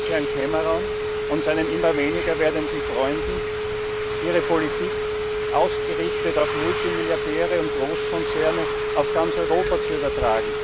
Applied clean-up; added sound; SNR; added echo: none; Telephone; 0 dB; none.